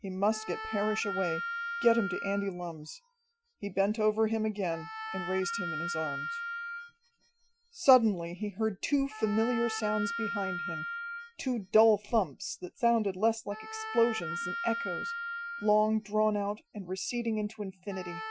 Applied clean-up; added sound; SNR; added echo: classical method Wiener filter.